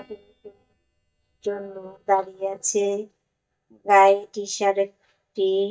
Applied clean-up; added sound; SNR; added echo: neural mask model DeepFilterNet 3.